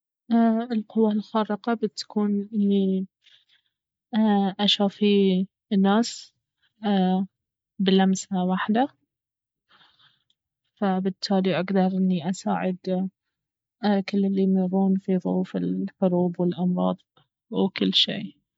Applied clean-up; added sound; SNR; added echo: none; none; none; none.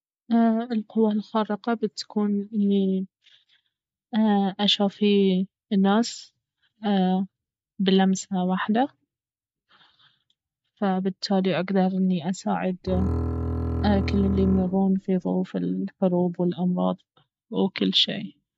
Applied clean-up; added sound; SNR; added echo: none; Bowed string instrument; 3 dB; none.